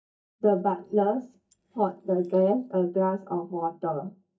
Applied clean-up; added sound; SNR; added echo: neural mask model DeepFilterNet 3.